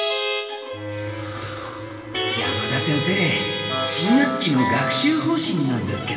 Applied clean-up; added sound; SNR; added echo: none; none; none; reverberation time 2.1 s.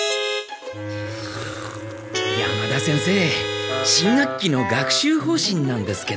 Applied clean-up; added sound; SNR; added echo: none; none; none; none.